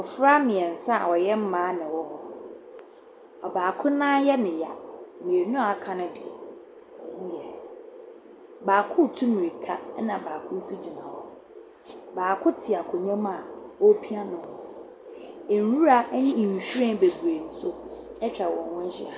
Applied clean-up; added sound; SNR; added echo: none; none; none; none.